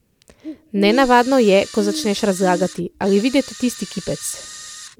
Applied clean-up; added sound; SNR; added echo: none; Camera + Bird; 14 dB; none.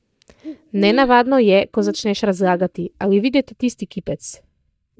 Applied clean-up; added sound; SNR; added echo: neural mask model DeepFilterNet 3.